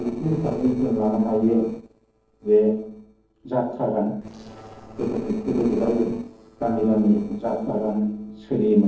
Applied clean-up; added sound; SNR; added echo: neural separator model SepFormer DNS4.